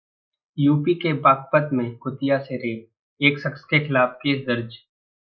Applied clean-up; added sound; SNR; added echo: neural mask model Resemble Enhance denoiser.